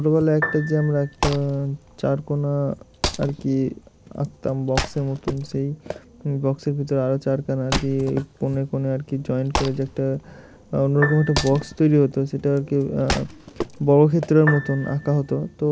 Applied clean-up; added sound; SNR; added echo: none; Piano + Wood; 10 dB; none.